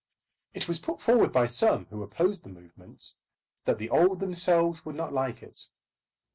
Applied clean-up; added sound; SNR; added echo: none; none; none; none.